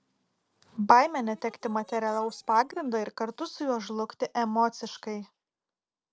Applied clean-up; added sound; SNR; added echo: neural separator model SepFormer DNS4.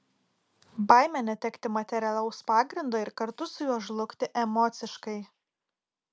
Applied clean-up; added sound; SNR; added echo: none; none; none; none.